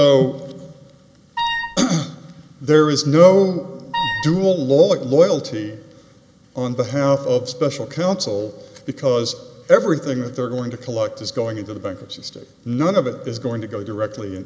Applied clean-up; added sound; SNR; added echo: none; Wind instrument, woodwind instrument; 6 dB; none.